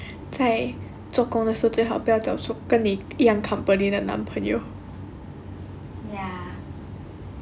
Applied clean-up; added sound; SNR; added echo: none; none; none; none.